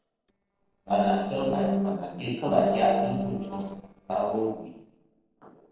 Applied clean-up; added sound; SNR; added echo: neural separator model SepFormer DNS4.